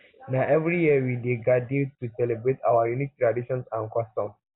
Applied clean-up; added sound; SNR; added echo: none; none; none; none.